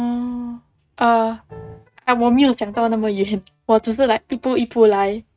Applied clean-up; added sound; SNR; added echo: neural mask model RNNoise.